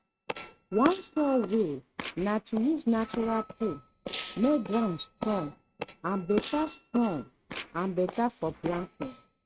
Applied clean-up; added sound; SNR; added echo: neural mask model RNNoise.